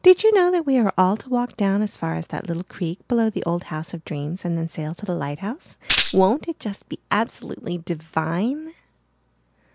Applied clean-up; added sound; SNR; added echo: none; Tambourine; 1 dB; none.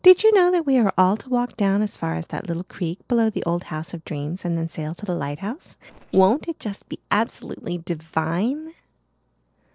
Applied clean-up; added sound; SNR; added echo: neural separator model SepFormer DNS4.